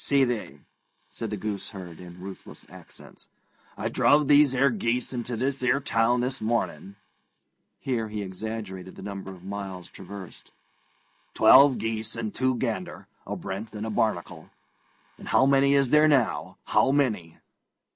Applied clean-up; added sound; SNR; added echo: neural mask model Resemble Enhance denoiser.